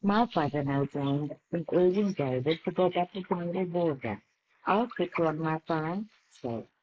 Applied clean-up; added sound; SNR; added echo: neural mask model Resemble Enhance denoiser.